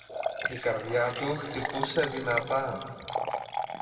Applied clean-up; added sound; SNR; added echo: none; Liquid; 3 dB; reverberation time 2.0 s.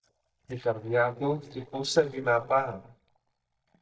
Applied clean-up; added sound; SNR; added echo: neural mask model DeepFilterNet 3.